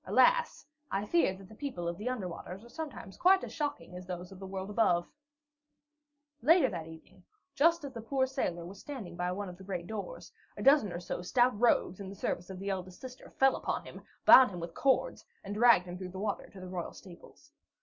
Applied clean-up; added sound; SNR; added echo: none; none; none; none.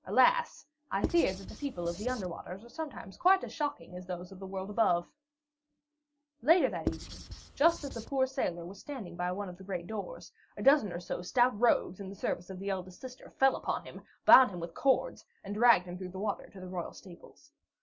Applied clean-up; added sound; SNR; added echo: none; Writing; 8 dB; none.